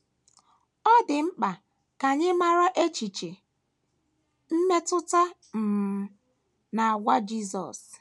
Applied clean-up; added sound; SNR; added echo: none; none; none; none.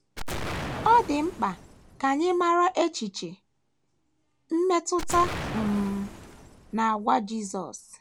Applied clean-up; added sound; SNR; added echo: none; Explosion; 11 dB; none.